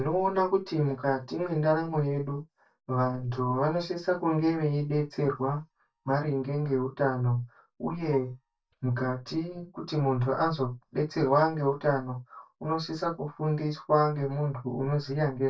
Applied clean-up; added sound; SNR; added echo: neural mask model DeepFilterNet 3.